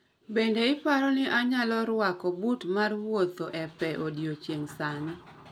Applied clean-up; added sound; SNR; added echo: none; none; none; none.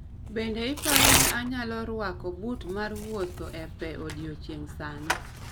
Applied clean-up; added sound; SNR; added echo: none; Tearing; -4 dB; none.